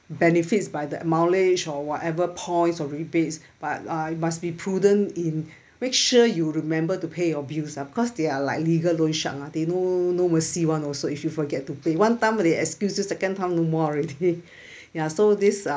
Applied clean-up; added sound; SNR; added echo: none; none; none; none.